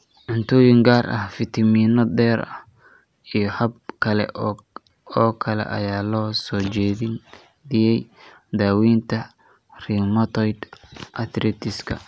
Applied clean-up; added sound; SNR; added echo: none; none; none; none.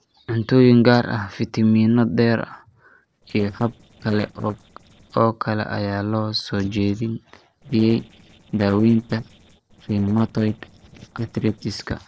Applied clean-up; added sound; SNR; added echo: neural separator model SepFormer DNS4.